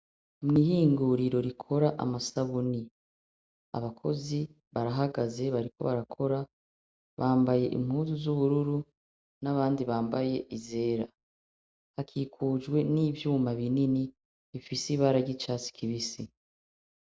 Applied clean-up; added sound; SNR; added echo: none; none; none; none.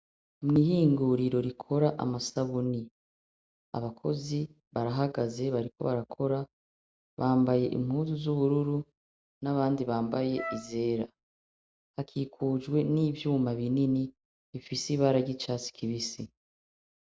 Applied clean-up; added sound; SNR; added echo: none; Wind instrument, woodwind instrument; 11 dB; none.